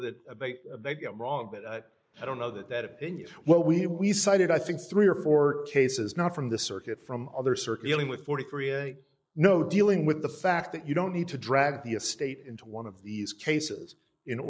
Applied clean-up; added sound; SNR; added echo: neural mask model Resemble Enhance denoiser.